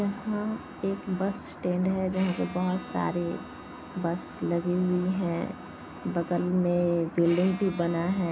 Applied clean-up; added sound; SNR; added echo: none; Bowed string instrument; 19 dB; none.